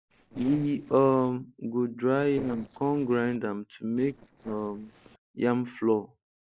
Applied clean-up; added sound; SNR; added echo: neural separator model SepFormer DNS4.